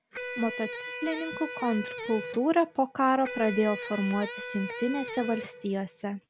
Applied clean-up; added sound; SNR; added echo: none; Electric guitar; 9 dB; none.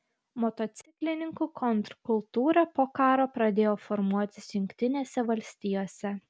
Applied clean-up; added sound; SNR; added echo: none; none; none; none.